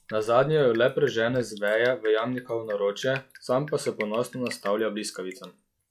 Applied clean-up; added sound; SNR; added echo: classical method log-MMSE.